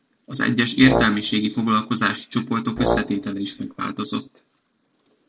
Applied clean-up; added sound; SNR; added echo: none; Brass instrument; 4 dB; none.